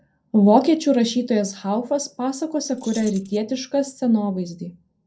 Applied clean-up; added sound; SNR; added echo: none; Keys jangling; 20 dB; reverberation time 0.2 s.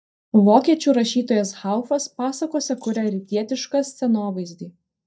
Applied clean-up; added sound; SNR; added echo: neural mask model DeepFilterNet 3.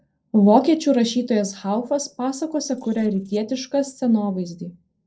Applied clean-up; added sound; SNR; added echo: neural separator model SepFormer DNS4.